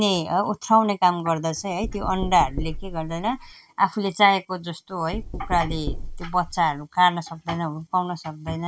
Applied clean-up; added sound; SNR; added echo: none; Knock; 8 dB; none.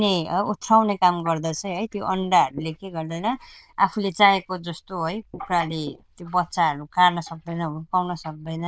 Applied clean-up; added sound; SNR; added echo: neural diffusion model UNIVERSE++.